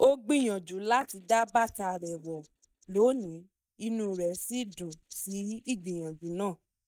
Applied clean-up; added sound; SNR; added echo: neural mask model DeepFilterNet 3.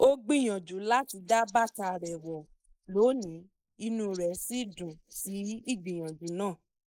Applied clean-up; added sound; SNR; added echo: neural mask model Resemble Enhance denoiser.